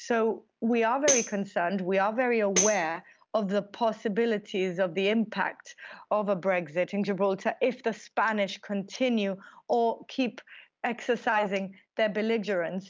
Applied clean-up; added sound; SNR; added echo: none; Tambourine; 5 dB; none.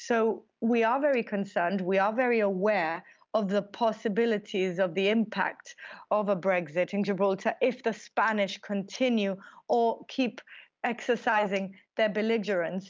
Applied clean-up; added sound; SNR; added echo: none; none; none; none.